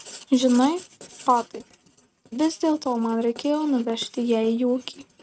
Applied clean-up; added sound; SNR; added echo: neural mask model RNNoise.